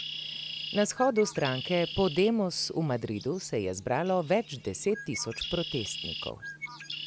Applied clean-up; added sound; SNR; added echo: none; Bird; 10 dB; none.